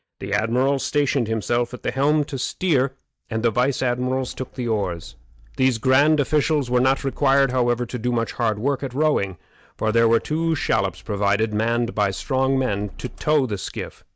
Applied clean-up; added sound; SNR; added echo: neural mask model DeepFilterNet 3.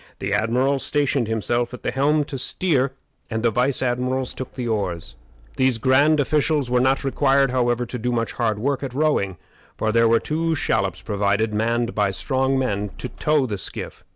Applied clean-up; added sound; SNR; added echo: none; Motor vehicle (road); 18 dB; none.